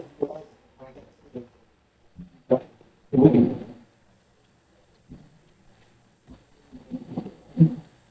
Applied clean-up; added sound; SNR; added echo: neural mask model DeepFilterNet 3.